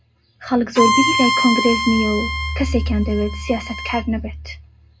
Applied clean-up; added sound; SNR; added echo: none; Bowed string instrument; 2 dB; reverberation time 0.2 s.